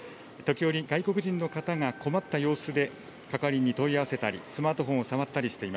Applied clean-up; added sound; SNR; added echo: none; none; none; none.